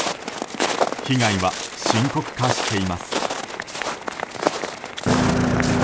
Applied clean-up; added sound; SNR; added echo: none; Walk, footsteps; 2 dB; none.